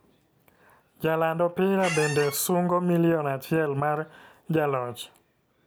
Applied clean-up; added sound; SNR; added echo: none; Squeak; 6 dB; none.